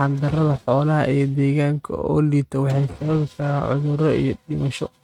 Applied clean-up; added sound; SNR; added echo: neural mask model RNNoise.